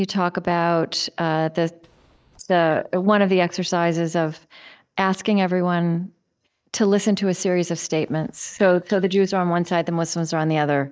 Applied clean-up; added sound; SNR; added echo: neural mask model DeepFilterNet 3.